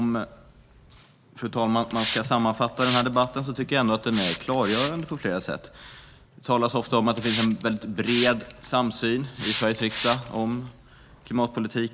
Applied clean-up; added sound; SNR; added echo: none; Hiss; 7 dB; none.